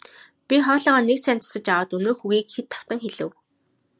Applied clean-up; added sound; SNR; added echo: none; none; none; none.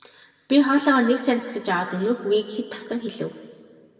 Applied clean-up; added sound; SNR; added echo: none; none; none; reverberation time 1.9 s.